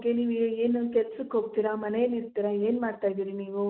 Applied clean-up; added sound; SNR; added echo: none; none; none; none.